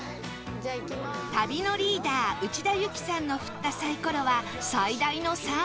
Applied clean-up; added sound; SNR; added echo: none; none; none; none.